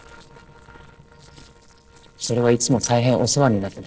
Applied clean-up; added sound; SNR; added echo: neural separator model SepFormer DNS4.